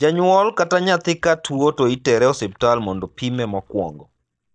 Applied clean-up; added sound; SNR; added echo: neural mask model DeepFilterNet 3.